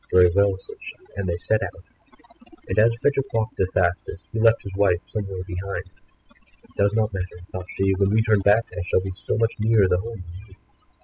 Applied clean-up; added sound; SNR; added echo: classical method spectral subtraction.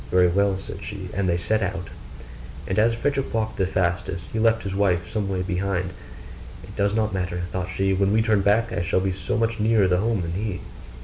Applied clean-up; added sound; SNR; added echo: none; none; none; none.